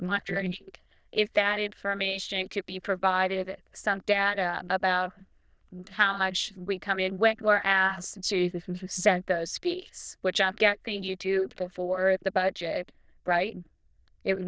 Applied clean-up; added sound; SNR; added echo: neural diffusion model UNIVERSE++.